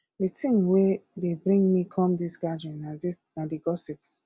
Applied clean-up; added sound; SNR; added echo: none; none; none; none.